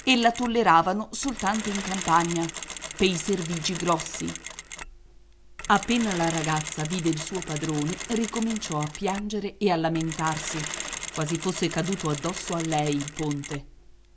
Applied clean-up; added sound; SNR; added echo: none; Mechanisms; 10 dB; none.